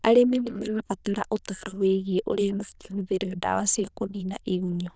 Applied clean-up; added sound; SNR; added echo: neural diffusion model UNIVERSE++.